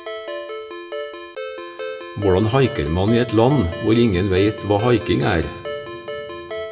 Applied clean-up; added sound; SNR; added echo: none; Ringtone; 10 dB; reverberation time 1.9 s.